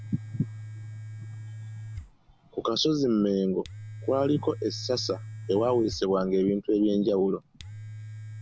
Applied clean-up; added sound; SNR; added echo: none; Domestic sounds, home sounds; 13 dB; none.